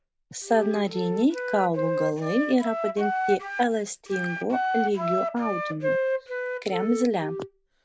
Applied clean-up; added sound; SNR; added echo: none; Wind instrument, woodwind instrument; 3 dB; none.